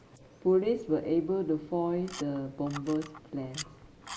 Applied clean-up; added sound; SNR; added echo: neural mask model Resemble Enhance denoiser.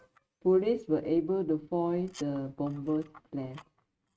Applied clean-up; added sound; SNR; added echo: neural mask model RNNoise.